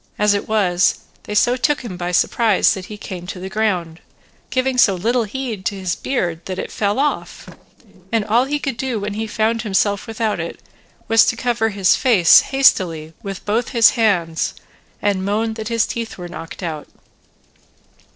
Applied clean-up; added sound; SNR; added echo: neural separator model SepFormer DNS4.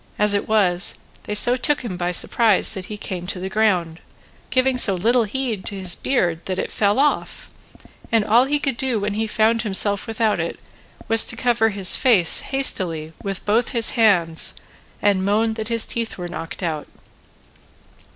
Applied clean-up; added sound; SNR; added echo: none; none; none; none.